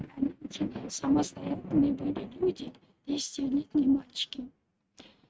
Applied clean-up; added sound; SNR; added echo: neural mask model RNNoise.